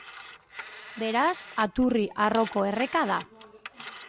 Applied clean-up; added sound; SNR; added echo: none; Telephone; 15 dB; none.